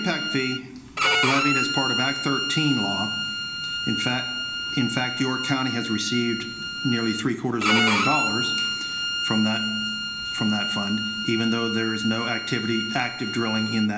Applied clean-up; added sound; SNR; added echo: none; Bowed string instrument; 1 dB; reverberation time 0.4 s.